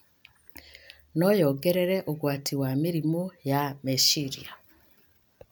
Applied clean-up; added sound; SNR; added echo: none; none; none; none.